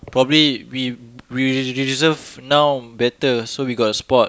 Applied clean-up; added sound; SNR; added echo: none; none; none; none.